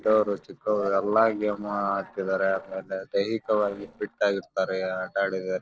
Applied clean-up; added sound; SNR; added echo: neural separator model SepFormer DNS4.